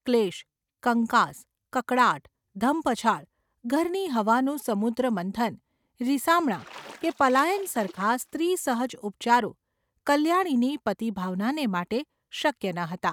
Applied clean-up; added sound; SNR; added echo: neural mask model RNNoise.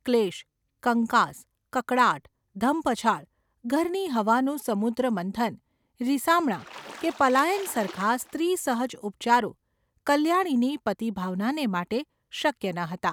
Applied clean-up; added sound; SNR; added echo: none; Splash, splatter; 17 dB; none.